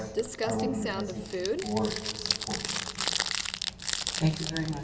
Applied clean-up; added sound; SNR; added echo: none; Crumpling, crinkling; -1 dB; reverberation time 2.8 s.